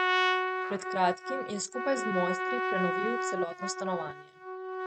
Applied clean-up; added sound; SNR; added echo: neural mask model RNNoise.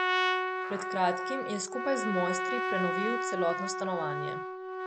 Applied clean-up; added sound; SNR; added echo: none; Trumpet; -2 dB; none.